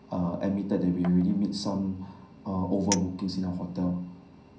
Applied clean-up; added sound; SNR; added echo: none; Chink, clink; 16 dB; reverberation time 0.6 s.